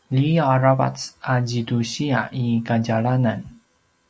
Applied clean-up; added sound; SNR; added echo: none; none; none; none.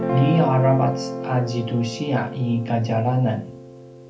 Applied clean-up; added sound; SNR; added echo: none; Guitar; 7 dB; reverberation time 0.3 s.